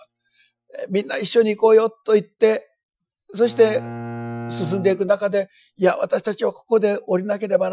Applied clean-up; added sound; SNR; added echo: classical method Wiener filter.